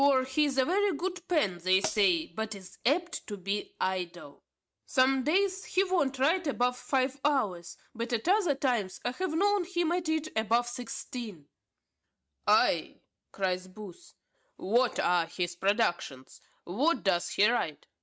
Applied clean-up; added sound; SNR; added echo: neural mask model RNNoise.